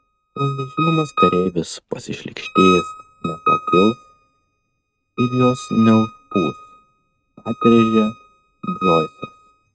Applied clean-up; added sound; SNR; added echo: neural mask model RNNoise.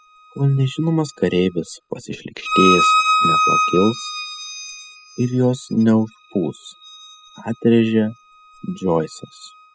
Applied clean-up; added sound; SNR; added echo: classical method spectral subtraction.